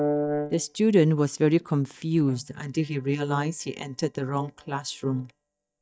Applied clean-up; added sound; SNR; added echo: neural mask model DeepFilterNet 3.